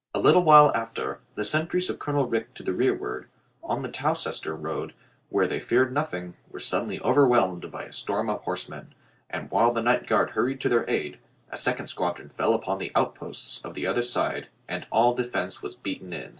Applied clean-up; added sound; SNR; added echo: none; none; none; none.